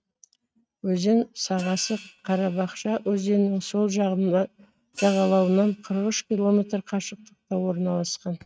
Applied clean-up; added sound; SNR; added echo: neural mask model RNNoise.